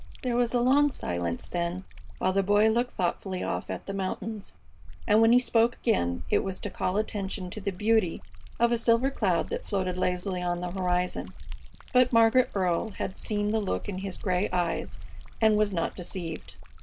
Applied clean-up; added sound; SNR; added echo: none; Liquid; 10 dB; none.